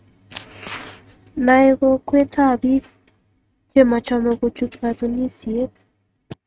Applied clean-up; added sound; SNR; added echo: neural mask model RNNoise.